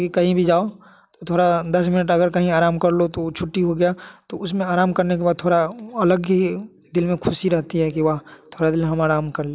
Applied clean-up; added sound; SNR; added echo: none; none; none; none.